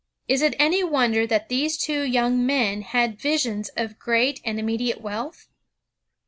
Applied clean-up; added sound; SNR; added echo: none; none; none; none.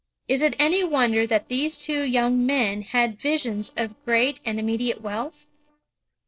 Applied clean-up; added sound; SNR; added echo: neural separator model SepFormer DNS4.